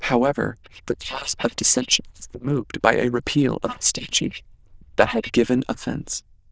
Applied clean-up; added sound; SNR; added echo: neural diffusion model UNIVERSE++.